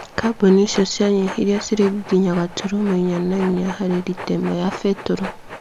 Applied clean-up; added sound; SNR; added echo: none; Train; 14 dB; none.